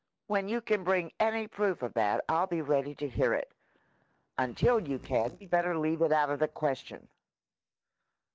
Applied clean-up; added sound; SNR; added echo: neural mask model DeepFilterNet 3.